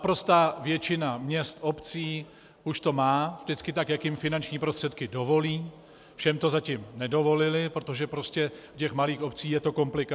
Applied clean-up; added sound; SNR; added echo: none; none; none; none.